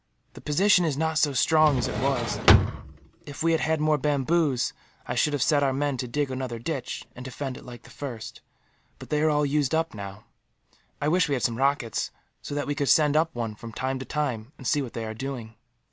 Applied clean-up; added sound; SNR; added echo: none; Drawer open or close; -3 dB; none.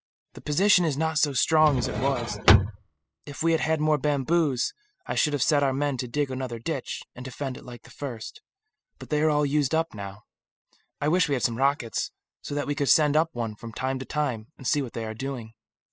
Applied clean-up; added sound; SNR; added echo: classical method spectral subtraction.